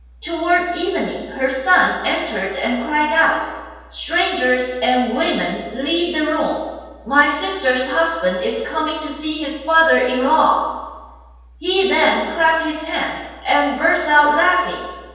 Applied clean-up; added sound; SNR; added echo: none; none; none; reverberation time 1.2 s.